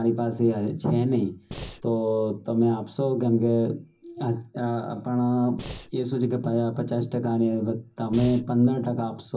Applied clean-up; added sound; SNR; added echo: none; Breathing; 12 dB; reverberation time 0.4 s.